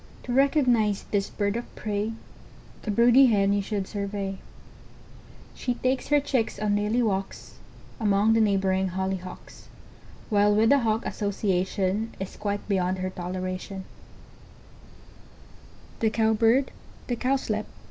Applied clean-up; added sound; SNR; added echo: none; none; none; none.